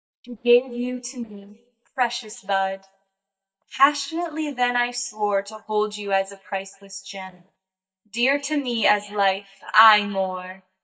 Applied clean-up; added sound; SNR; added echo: neural mask model DeepFilterNet 3.